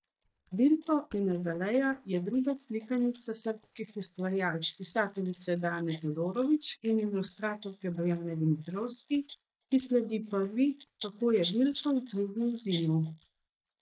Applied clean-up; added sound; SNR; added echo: neural mask model DeepFilterNet 3.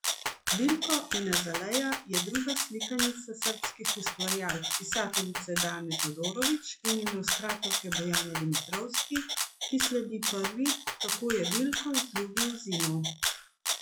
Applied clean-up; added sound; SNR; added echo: classical method log-MMSE.